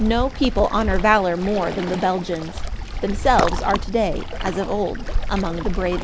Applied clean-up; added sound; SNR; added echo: none; Waves, surf; 3 dB; none.